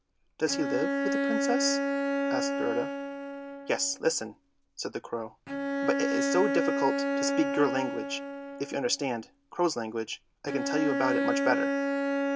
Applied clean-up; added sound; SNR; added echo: none; Bowed string instrument; -1 dB; none.